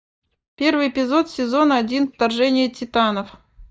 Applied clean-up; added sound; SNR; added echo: neural mask model DeepFilterNet 3.